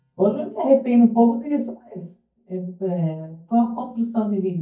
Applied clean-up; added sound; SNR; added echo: neural mask model DeepFilterNet 3.